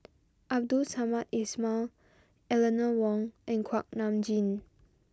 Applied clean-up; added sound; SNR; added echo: none; none; none; none.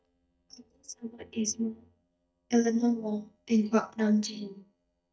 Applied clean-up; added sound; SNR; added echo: neural mask model DeepFilterNet 3.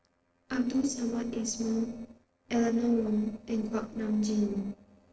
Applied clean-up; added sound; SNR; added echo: neural separator model SepFormer DNS4.